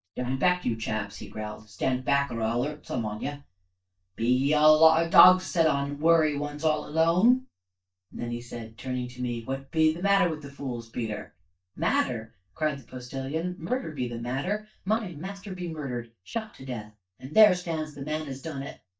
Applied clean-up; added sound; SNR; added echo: neural mask model DeepFilterNet 3.